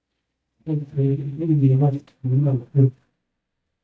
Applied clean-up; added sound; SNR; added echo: neural mask model DeepFilterNet 3.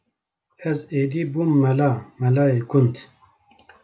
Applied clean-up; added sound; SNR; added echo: none; none; none; none.